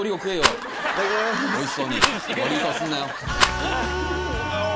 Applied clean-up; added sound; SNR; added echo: none; Rattle; 1 dB; none.